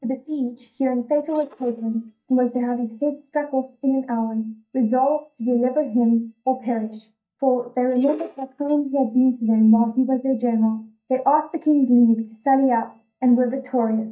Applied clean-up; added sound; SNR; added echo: neural mask model DeepFilterNet 3.